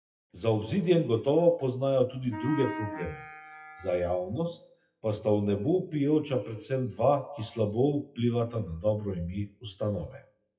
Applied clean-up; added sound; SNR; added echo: classical method WPE with log-MMSE.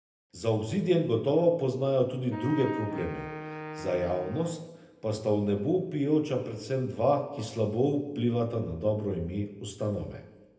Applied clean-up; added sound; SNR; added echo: none; Wind instrument, woodwind instrument; 10 dB; reverberation time 0.3 s.